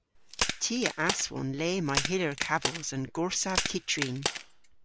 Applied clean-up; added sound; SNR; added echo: none; Crack; 3 dB; none.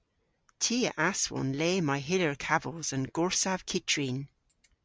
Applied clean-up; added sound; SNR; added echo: none; none; none; none.